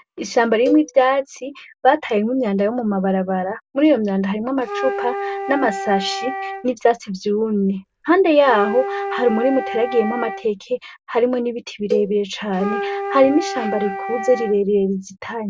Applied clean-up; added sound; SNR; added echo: none; Cowbell + Wind instrument, woodwind instrument; 8 dB; none.